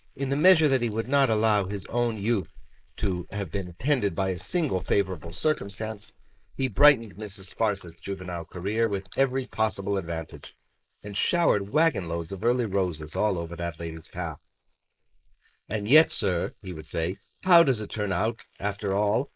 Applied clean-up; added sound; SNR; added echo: neural mask model Resemble Enhance denoiser.